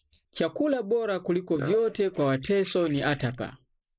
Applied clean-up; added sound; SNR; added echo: neural mask model Resemble Enhance denoiser.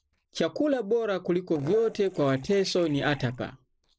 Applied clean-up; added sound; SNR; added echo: neural separator model SepFormer DNS4.